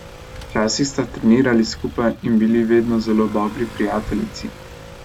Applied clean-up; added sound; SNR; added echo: none; Motorcycle / Accelerating, revving, vroom; 16 dB; none.